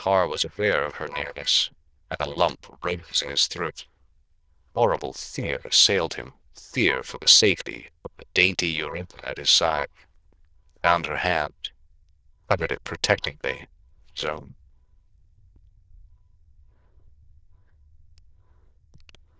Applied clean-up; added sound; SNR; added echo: neural diffusion model UNIVERSE++.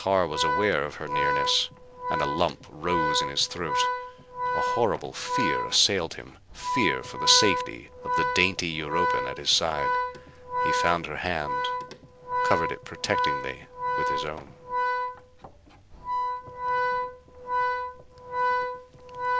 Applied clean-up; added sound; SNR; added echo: none; Organ; 0 dB; none.